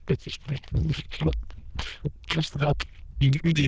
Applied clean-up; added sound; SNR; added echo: neural diffusion model UNIVERSE++.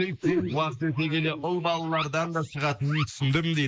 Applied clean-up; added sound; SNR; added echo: neural mask model Resemble Enhance denoiser.